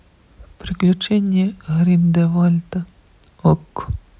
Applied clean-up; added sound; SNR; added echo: none; none; none; none.